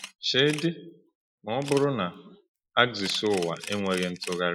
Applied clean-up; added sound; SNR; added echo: classical method Wiener filter.